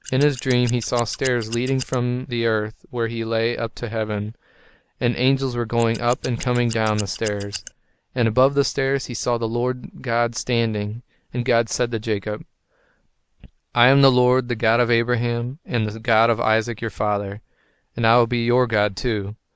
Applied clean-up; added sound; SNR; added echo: neural mask model Resemble Enhance denoiser.